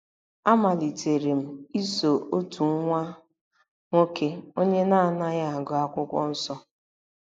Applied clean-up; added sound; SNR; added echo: neural mask model Resemble Enhance denoiser.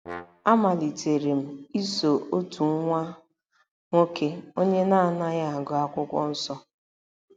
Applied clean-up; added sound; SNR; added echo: none; Brass instrument; 17 dB; none.